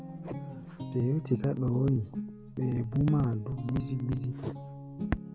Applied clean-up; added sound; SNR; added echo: none; Guitar; 9 dB; none.